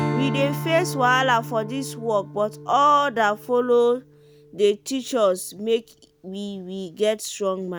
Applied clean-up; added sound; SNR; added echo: none; Strum; 11 dB; none.